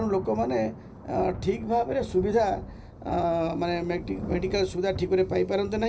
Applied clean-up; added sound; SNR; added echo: none; Thunder / Rain; 12 dB; reverberation time 0.5 s.